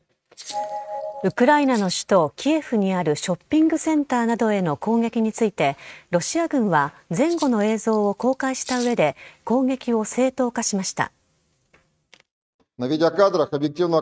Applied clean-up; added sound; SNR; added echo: neural mask model RNNoise.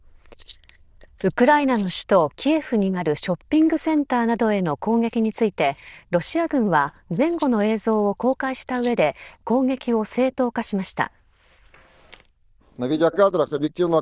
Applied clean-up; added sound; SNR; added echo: neural diffusion model UNIVERSE++.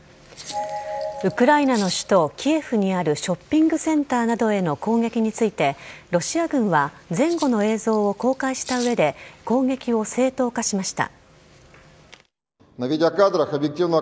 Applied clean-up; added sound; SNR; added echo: none; Rattle (instrument); 19 dB; none.